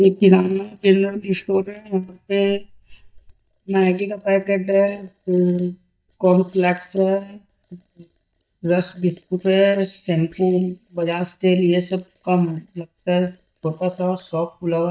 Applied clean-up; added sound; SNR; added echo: neural mask model DeepFilterNet 3.